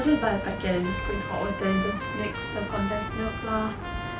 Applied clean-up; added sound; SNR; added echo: none; Trumpet; 7 dB; none.